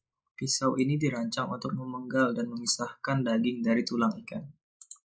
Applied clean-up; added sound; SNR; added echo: neural mask model Resemble Enhance denoiser.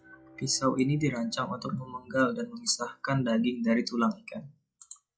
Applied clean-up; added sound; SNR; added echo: classical method log-MMSE.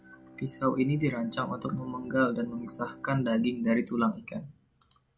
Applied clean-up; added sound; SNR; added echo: none; Bowed string instrument; 20 dB; none.